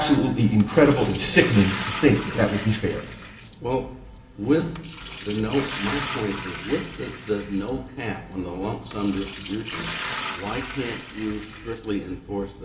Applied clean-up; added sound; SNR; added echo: none; Liquid; 11 dB; reverberation time 2.6 s.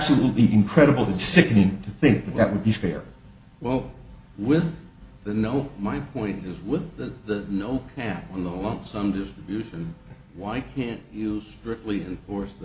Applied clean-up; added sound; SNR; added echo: none; none; none; none.